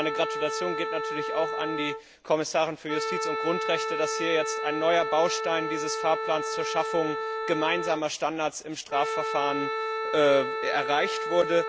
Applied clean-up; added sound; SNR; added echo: none; Wind instrument, woodwind instrument; 3 dB; none.